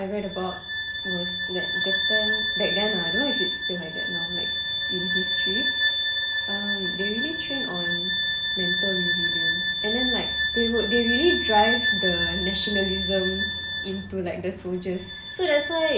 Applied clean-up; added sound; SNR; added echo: none; Bowed string instrument; -3 dB; none.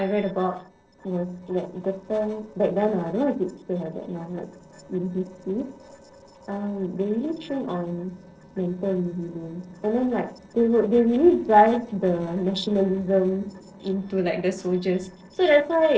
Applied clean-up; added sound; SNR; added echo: neural separator model SepFormer DNS4.